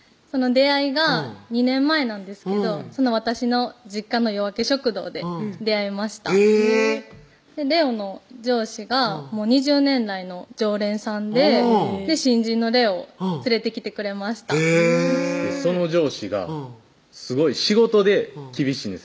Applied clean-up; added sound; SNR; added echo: none; none; none; none.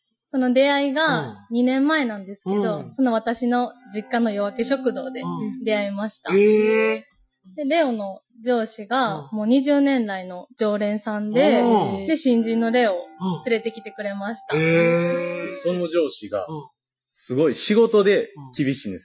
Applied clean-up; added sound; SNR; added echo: classical method Wiener filter.